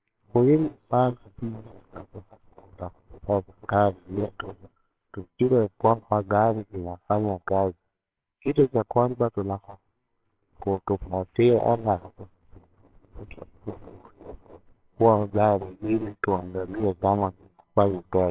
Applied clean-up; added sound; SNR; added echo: neural separator model SepFormer WHAMR!.